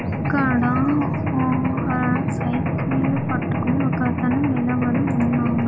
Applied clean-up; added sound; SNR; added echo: none; Mechanisms; -1 dB; none.